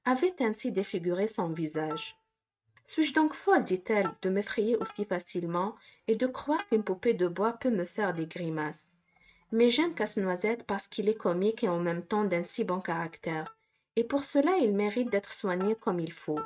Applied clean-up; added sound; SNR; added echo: neural mask model RNNoise.